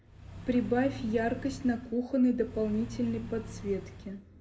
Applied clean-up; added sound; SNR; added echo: none; Accelerating, revving, vroom / Car; 13 dB; reverberation time 0.6 s.